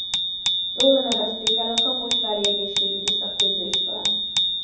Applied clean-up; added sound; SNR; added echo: none; Bicycle bell; -4 dB; reverberation time 1.2 s.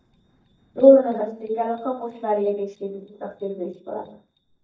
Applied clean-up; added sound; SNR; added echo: neural mask model DeepFilterNet 3.